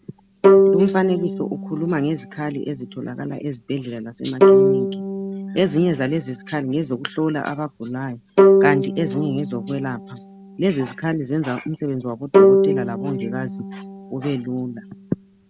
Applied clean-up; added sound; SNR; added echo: none; Bowed string instrument; -3 dB; none.